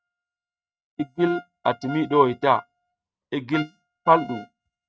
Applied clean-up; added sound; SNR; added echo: neural mask model RNNoise.